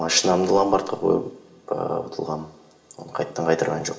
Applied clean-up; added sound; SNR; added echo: none; none; none; reverberation time 0.6 s.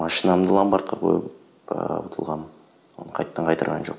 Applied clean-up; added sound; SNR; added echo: none; none; none; none.